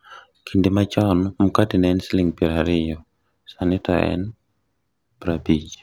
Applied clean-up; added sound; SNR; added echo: none; none; none; none.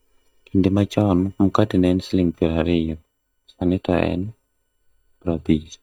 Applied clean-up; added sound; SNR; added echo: neural mask model DeepFilterNet 3.